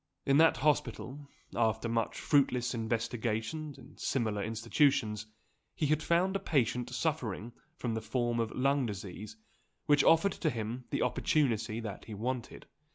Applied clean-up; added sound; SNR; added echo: none; none; none; none.